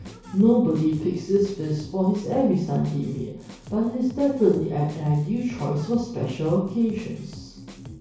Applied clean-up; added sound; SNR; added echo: none; Drum kit; 18 dB; reverberation time 0.6 s.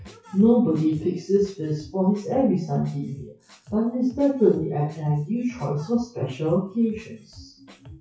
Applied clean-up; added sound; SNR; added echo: classical method WPE with log-MMSE.